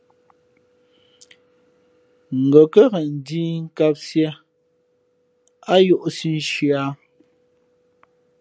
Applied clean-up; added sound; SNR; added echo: none; none; none; none.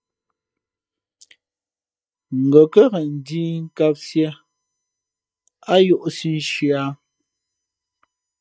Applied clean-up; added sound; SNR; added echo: neural mask model DeepFilterNet 3.